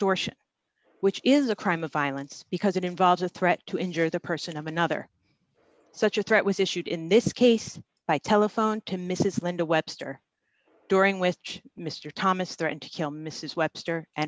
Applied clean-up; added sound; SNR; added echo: none; none; none; none.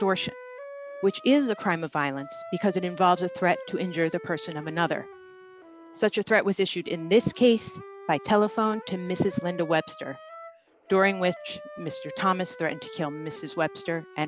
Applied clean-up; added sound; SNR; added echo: none; Wind instrument, woodwind instrument; 16 dB; none.